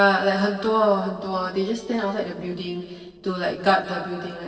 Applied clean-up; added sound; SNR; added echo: neural separator model SepFormer DNS4.